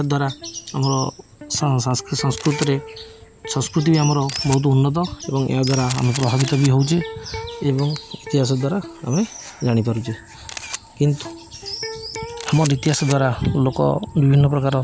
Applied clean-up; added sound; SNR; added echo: none; Camera + Electric guitar; 15 dB; none.